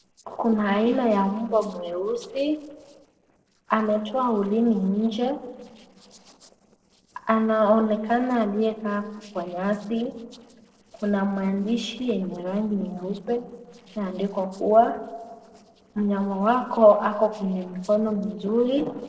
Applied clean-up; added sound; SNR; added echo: neural separator model SepFormer DNS4.